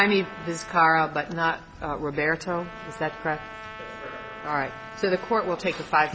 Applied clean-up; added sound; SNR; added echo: none; Trumpet; 16 dB; none.